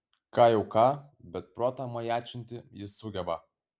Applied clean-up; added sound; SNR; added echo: none; none; none; none.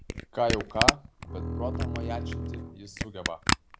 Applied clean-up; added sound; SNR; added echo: none; Camera + Bowed string instrument; -4 dB; none.